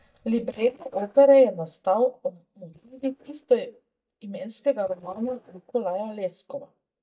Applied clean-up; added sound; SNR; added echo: neural mask model DeepFilterNet 3.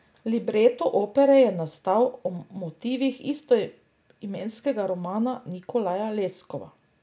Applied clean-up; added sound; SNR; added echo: none; none; none; none.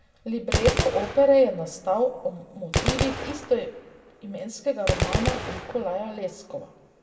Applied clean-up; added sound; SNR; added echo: none; Gunshot, gunfire; 4 dB; reverberation time 1.0 s.